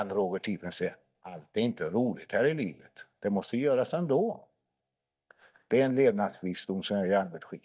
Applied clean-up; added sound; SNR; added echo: neural mask model DeepFilterNet 3.